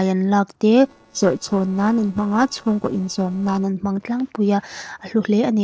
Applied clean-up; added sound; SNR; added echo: neural separator model SepFormer DNS4.